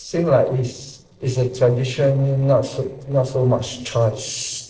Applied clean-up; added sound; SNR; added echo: neural separator model SepFormer DNS4.